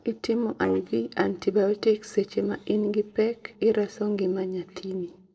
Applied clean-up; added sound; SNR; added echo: neural separator model SepFormer DNS4.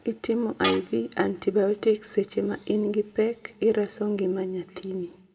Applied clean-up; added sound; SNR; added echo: none; Tools; 12 dB; reverberation time 0.7 s.